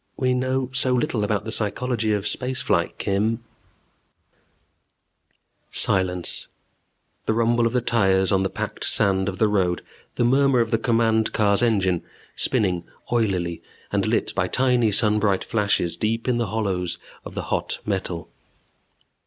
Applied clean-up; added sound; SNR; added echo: neural mask model Resemble Enhance denoiser.